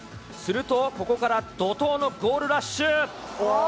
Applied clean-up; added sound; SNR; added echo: none; none; none; none.